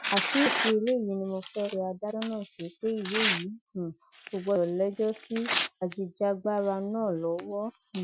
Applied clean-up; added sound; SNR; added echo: classical method Wiener filter.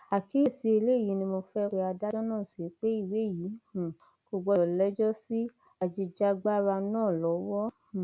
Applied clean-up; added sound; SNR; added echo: none; none; none; none.